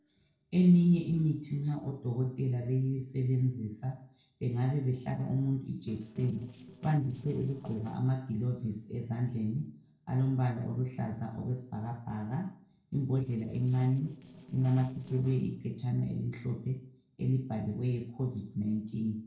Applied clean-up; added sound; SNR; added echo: neural separator model SepFormer DNS4.